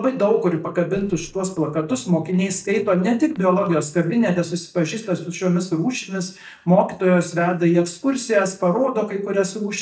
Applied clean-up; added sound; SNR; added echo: neural mask model DeepFilterNet 3.